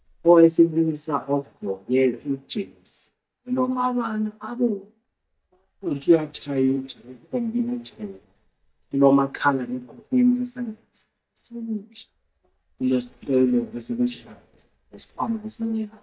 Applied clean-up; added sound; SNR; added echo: neural mask model DeepFilterNet 3.